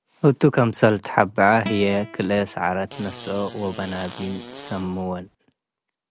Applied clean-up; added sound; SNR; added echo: none; Acoustic guitar + Fart; 15 dB; none.